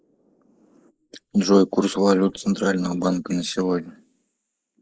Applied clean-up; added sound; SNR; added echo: neural mask model Resemble Enhance denoiser.